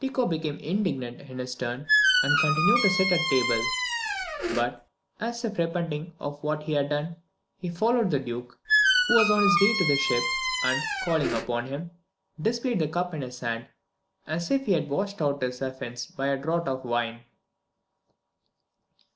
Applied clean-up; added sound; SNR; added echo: none; Squeak; -3 dB; none.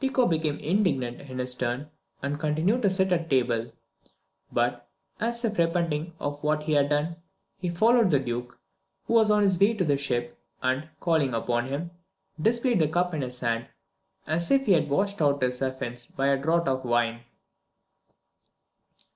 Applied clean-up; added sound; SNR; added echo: none; none; none; none.